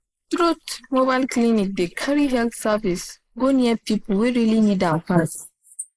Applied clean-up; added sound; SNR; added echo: neural mask model Resemble Enhance denoiser.